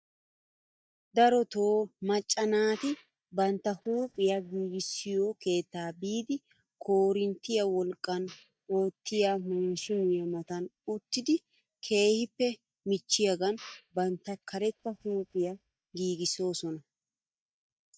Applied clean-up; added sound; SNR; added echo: neural mask model DeepFilterNet 3.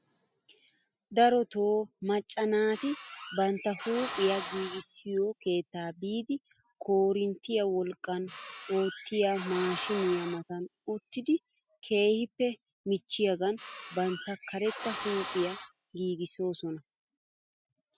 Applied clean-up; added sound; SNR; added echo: classical method spectral subtraction.